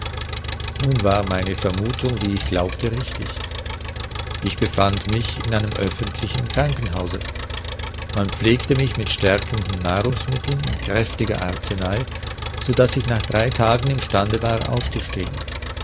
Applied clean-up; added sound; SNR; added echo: none; Engine; 5 dB; none.